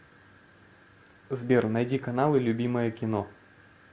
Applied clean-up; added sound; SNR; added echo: none; none; none; none.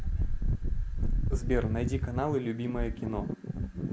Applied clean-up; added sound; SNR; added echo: none; Wind; -5 dB; none.